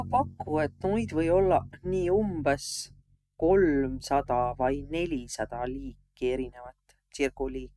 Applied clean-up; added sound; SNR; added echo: neural mask model RNNoise.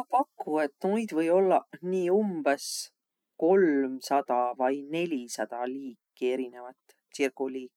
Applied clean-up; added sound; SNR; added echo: none; none; none; none.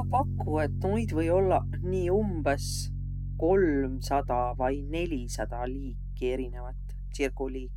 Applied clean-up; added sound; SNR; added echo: none; Piano; 3 dB; none.